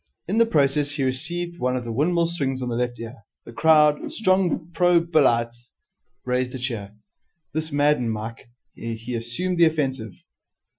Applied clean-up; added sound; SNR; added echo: classical method Wiener filter.